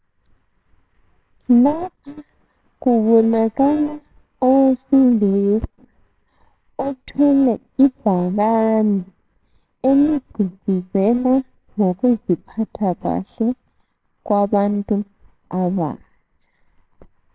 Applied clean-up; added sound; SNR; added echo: neural separator model SepFormer WHAMR!.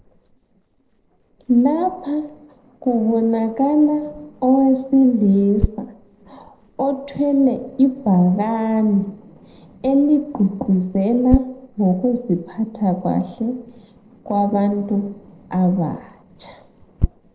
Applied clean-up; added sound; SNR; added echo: neural separator model SepFormer DNS4.